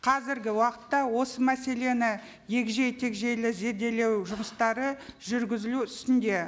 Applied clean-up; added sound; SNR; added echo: none; none; none; none.